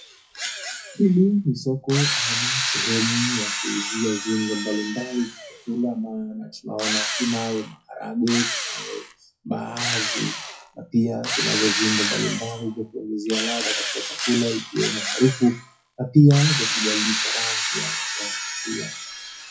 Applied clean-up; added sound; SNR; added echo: classical method WPE with log-MMSE.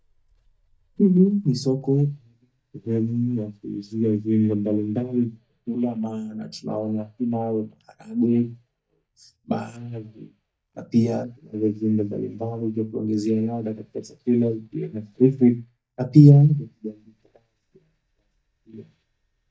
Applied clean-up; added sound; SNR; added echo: neural mask model DeepFilterNet 3.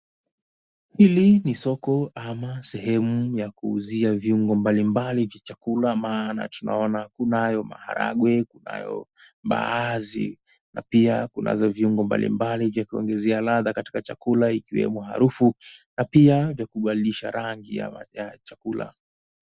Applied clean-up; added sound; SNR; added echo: none; none; none; none.